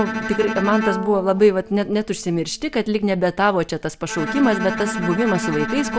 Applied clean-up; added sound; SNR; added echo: none; Bowed string instrument; 8 dB; none.